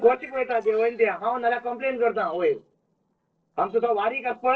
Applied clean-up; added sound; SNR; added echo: neural separator model SepFormer DNS4.